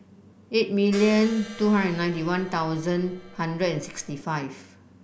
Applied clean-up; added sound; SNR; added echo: none; Crash cymbal; 17 dB; none.